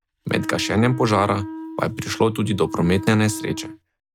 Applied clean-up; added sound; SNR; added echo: none; Wind instrument, woodwind instrument; 12 dB; none.